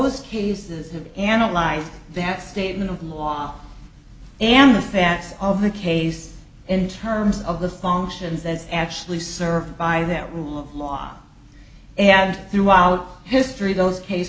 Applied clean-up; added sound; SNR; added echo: none; none; none; none.